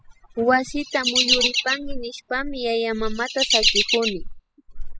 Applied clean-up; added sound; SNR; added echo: classical method spectral subtraction.